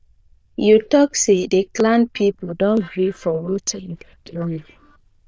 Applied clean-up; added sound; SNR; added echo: neural diffusion model UNIVERSE++.